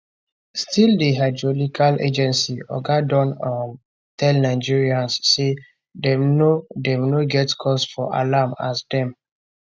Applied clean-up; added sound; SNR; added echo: none; none; none; none.